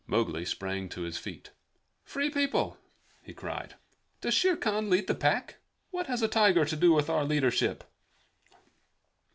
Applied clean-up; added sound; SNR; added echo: none; none; none; none.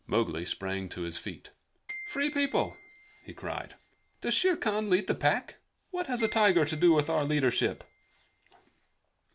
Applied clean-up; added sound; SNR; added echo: none; Glockenspiel; 17 dB; none.